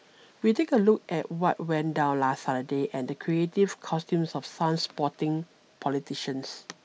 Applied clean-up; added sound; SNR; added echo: none; none; none; none.